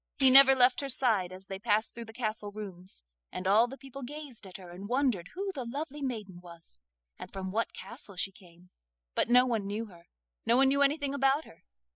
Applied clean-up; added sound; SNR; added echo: classical method spectral subtraction.